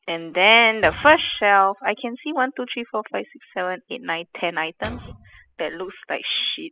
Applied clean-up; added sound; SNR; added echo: classical method spectral subtraction.